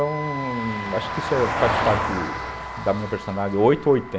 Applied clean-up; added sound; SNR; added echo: none; Vehicle + Wind instrument, woodwind instrument; 4 dB; none.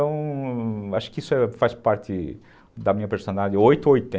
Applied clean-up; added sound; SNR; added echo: none; none; none; none.